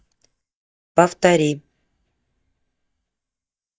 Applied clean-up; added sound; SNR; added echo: neural mask model DeepFilterNet 3.